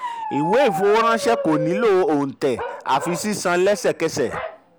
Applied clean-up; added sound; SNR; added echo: none; Bark; 9 dB; none.